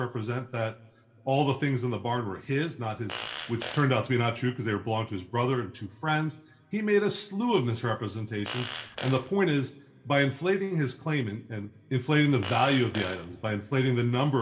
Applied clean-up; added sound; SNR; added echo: none; Fart; 12 dB; reverberation time 1.7 s.